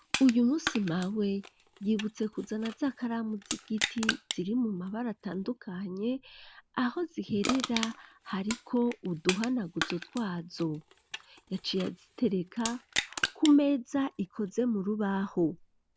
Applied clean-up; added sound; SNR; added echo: none; Crushing; 9 dB; none.